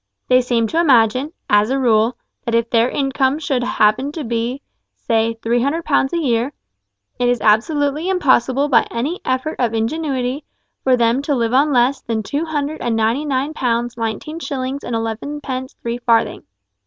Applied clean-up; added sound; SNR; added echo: none; none; none; none.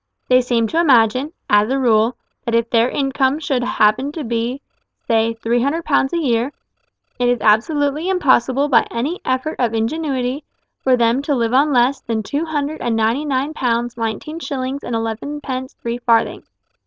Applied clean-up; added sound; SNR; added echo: neural separator model SepFormer DNS4.